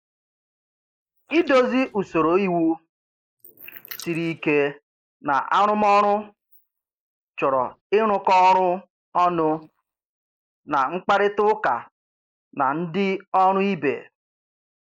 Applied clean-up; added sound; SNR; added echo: neural mask model Resemble Enhance denoiser.